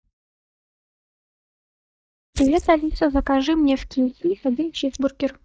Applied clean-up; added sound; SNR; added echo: neural mask model DeepFilterNet 3.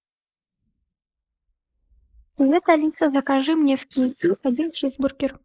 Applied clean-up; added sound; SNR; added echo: neural mask model Resemble Enhance denoiser.